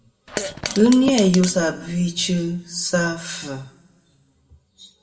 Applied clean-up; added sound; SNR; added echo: none; Fart; 9 dB; reverberation time 1.0 s.